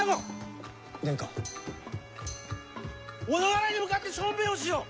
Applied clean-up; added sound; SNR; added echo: none; Tambourine; 16 dB; none.